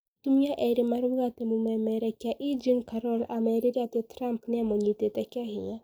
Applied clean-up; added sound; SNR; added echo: neural mask model Resemble Enhance denoiser.